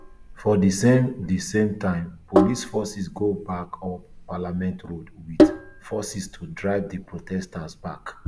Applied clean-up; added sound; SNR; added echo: none; Sink (filling or washing); 3 dB; none.